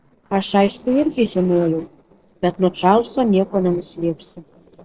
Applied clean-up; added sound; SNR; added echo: neural separator model SepFormer DNS4.